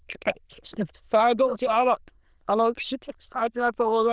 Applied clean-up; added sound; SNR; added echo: neural diffusion model UNIVERSE++.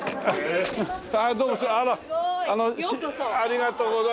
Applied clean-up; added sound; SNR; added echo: none; Bird; 18 dB; none.